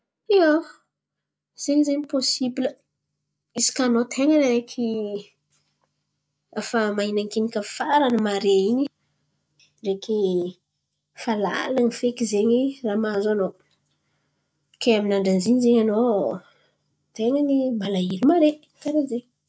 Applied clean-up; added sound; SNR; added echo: none; none; none; none.